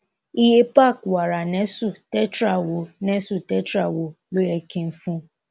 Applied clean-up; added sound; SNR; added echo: none; none; none; none.